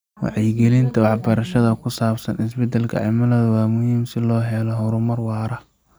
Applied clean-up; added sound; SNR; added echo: none; none; none; none.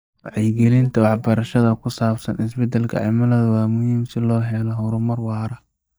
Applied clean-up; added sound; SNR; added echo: neural mask model DeepFilterNet 3.